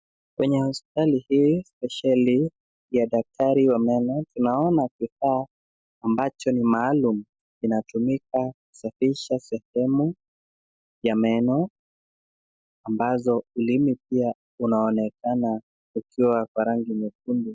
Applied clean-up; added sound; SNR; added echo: none; none; none; none.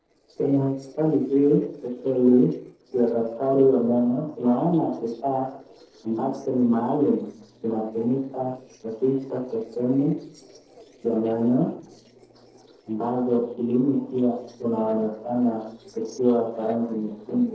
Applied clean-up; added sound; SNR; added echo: neural separator model SepFormer DNS4.